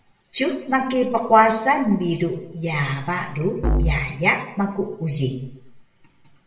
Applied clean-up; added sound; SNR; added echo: none; Musical instrument; 5 dB; reverberation time 0.7 s.